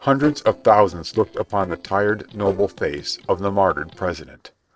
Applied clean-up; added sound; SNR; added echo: neural separator model SepFormer DNS4.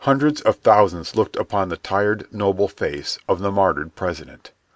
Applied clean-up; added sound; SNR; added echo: none; none; none; none.